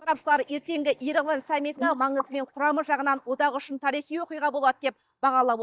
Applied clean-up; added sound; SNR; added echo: neural mask model DeepFilterNet 3.